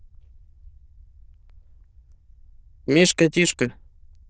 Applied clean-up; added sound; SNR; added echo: neural diffusion model UNIVERSE++.